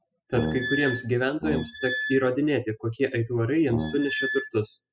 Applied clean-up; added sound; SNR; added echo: classical method spectral subtraction.